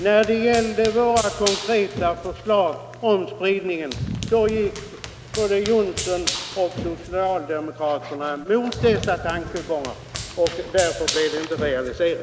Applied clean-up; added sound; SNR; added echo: none; Run; 10 dB; none.